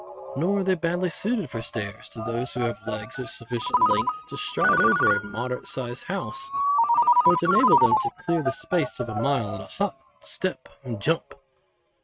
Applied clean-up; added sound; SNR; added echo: neural mask model RNNoise.